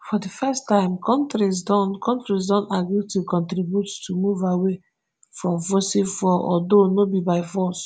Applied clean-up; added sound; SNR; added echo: none; none; none; none.